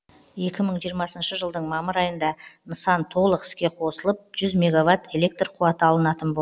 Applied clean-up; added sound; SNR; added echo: none; none; none; none.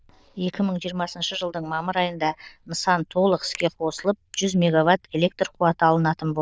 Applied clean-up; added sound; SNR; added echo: neural diffusion model UNIVERSE++.